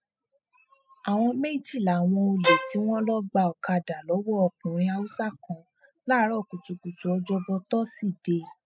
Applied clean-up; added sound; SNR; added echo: classical method spectral subtraction.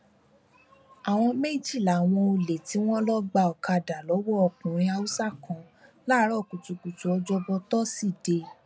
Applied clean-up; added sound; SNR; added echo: none; none; none; none.